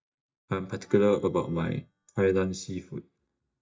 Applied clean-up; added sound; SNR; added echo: neural mask model DeepFilterNet 3.